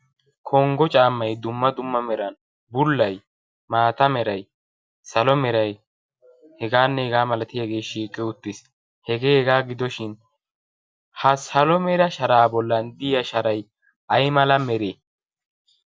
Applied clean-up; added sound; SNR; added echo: none; none; none; none.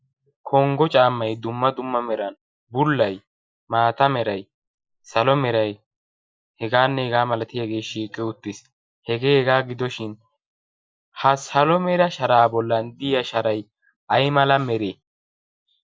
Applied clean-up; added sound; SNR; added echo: neural mask model Resemble Enhance denoiser.